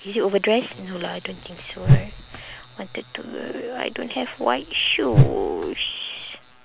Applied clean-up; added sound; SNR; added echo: none; Whoosh, swoosh, swish; -5 dB; none.